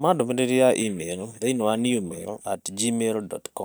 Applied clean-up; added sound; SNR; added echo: neural mask model DeepFilterNet 3.